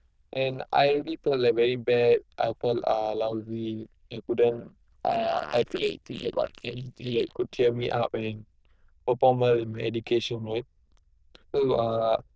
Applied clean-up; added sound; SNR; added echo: neural diffusion model UNIVERSE++.